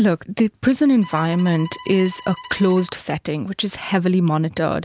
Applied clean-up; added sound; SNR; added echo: none; Bowed string instrument; 20 dB; none.